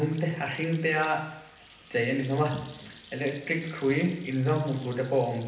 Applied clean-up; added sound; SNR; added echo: none; Sink (filling or washing) / Hands; 19 dB; reverberation time 0.8 s.